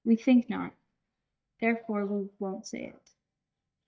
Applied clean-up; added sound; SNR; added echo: neural mask model DeepFilterNet 3.